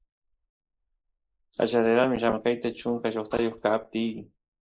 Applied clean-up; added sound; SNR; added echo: neural mask model Resemble Enhance denoiser.